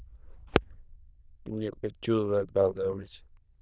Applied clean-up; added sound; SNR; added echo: neural diffusion model UNIVERSE++.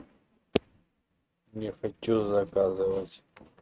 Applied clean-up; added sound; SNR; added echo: neural mask model RNNoise.